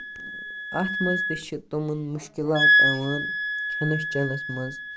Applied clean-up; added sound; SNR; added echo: none; Wind instrument, woodwind instrument; -3 dB; none.